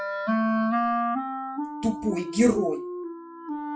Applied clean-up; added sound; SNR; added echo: classical method WPE with log-MMSE.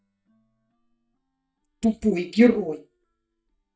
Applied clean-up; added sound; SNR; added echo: neural mask model DeepFilterNet 3.